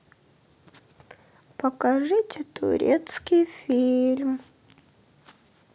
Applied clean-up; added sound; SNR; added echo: none; none; none; none.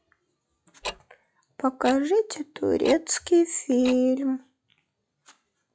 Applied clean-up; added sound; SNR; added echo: classical method log-MMSE.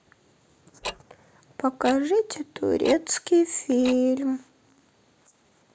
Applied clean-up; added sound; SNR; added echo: neural mask model Resemble Enhance denoiser.